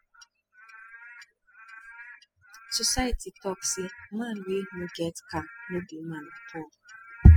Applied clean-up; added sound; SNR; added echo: classical method spectral subtraction.